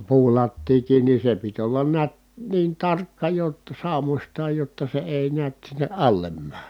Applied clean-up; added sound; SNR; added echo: none; none; none; none.